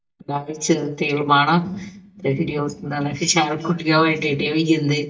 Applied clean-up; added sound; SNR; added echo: neural mask model DeepFilterNet 3.